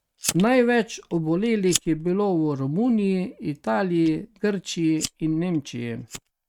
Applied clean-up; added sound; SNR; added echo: neural mask model RNNoise.